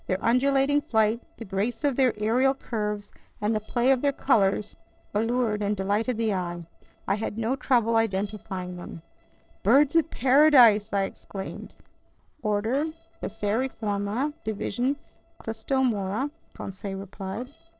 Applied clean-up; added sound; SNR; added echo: neural separator model SepFormer DNS4.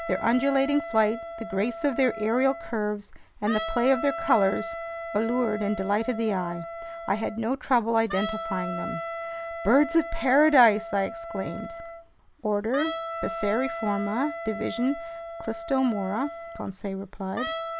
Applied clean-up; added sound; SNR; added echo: none; Wind instrument, woodwind instrument; 9 dB; none.